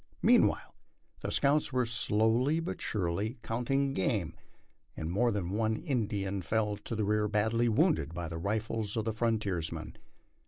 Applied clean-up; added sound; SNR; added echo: none; none; none; none.